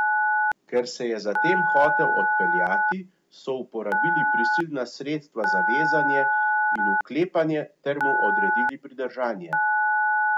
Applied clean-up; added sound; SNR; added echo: none; Telephone; -5 dB; none.